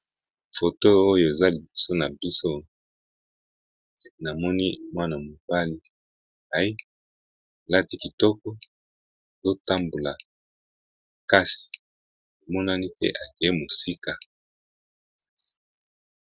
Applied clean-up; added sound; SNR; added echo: none; none; none; none.